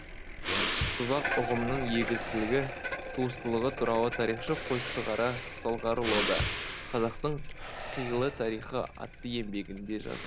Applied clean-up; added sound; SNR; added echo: none; Bicycle + Breathing; 3 dB; none.